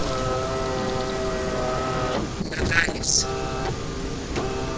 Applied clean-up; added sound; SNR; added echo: neural separator model SepFormer DNS4.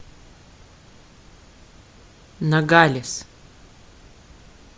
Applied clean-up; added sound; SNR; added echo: none; none; none; none.